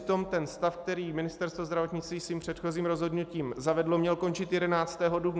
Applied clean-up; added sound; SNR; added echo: none; none; none; none.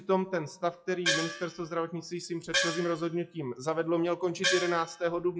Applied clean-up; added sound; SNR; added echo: classical method WPE with log-MMSE.